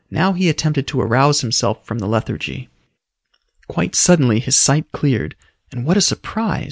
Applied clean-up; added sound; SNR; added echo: none; none; none; none.